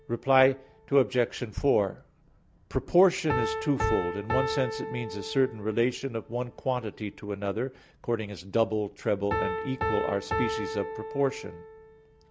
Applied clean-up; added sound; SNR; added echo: none; Piano; 7 dB; none.